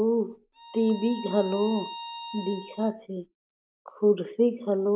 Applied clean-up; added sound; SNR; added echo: none; Bowed string instrument; 14 dB; none.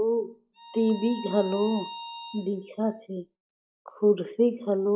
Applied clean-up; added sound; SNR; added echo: classical method log-MMSE.